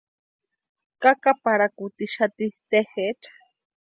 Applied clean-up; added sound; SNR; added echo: none; none; none; none.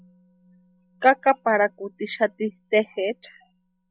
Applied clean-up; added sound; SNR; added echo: classical method log-MMSE.